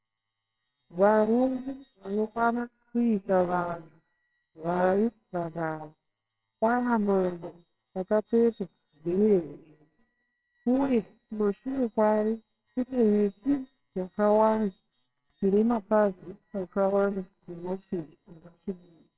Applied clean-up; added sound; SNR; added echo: neural separator model SepFormer WHAMR!.